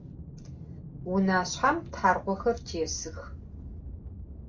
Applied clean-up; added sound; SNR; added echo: none; Aircraft; 11 dB; reverberation time 0.2 s.